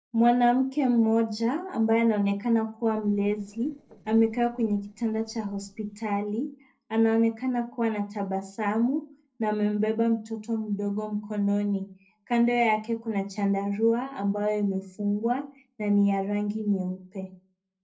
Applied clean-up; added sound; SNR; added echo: neural separator model SepFormer DNS4.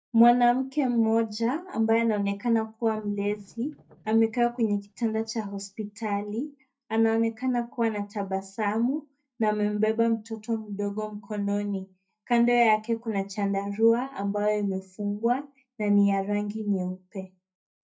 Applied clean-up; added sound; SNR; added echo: neural mask model DeepFilterNet 3.